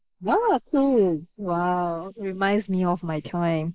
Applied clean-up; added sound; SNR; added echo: neural mask model Resemble Enhance denoiser.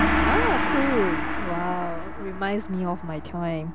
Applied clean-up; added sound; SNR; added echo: none; Gong; -2 dB; none.